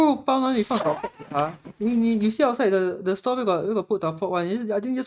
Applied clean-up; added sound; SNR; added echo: neural mask model RNNoise.